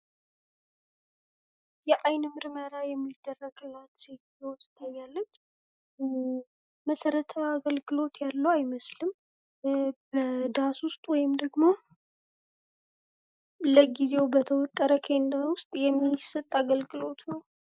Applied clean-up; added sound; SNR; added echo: neural mask model Resemble Enhance denoiser.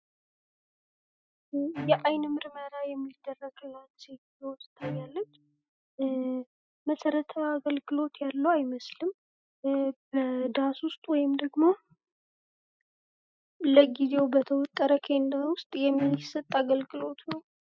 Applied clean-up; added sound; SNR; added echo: classical method spectral subtraction.